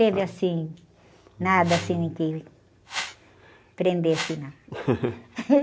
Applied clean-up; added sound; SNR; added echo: none; Whoosh, swoosh, swish; 10 dB; none.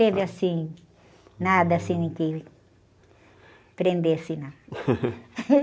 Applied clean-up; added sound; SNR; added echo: none; none; none; none.